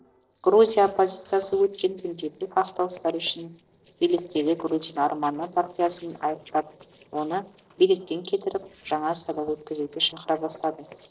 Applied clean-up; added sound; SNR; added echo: neural separator model SepFormer DNS4.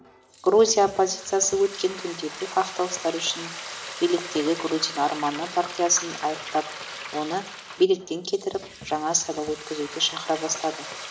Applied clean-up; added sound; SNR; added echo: none; Frying (food); 12 dB; reverberation time 1.3 s.